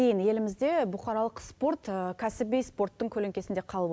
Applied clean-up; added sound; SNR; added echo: none; none; none; none.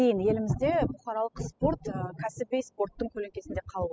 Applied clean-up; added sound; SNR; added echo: classical method spectral subtraction.